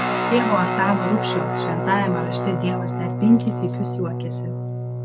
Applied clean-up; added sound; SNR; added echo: none; Guitar; 1 dB; none.